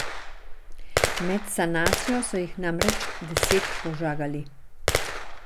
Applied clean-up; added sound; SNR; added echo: none; Gunshot, gunfire; -1 dB; none.